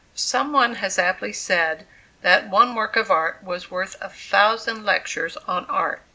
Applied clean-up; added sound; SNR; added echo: none; none; none; none.